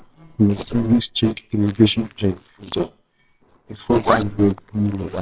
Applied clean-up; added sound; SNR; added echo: neural separator model SepFormer WHAMR!.